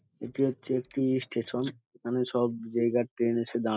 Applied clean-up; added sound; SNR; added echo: neural mask model Resemble Enhance denoiser.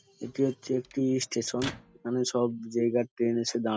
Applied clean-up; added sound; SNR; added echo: none; Microwave oven; 17 dB; none.